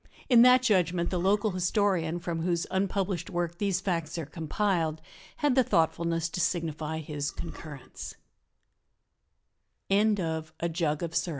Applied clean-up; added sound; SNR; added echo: none; Burping, eructation; 7 dB; none.